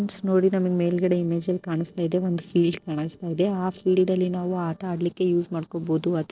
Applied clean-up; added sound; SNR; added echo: neural separator model SepFormer DNS4.